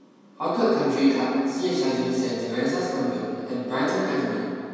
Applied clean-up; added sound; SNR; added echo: none; none; none; reverberation time 2.1 s.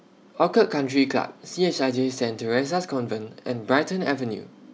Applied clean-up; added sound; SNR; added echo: none; none; none; none.